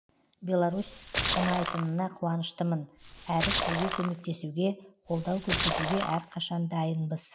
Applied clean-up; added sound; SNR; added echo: none; Splash, splatter; 2 dB; none.